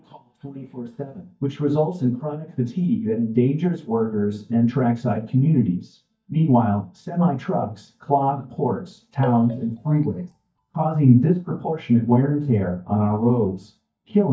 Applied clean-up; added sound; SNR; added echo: neural mask model DeepFilterNet 3.